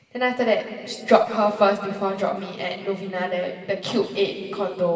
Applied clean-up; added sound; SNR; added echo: none; none; none; reverberation time 2.4 s.